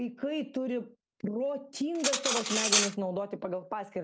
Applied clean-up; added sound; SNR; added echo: none; Cutlery, silverware; -1 dB; none.